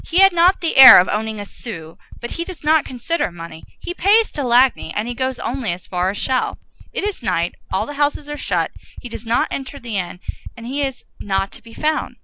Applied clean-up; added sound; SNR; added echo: none; Typing; 14 dB; none.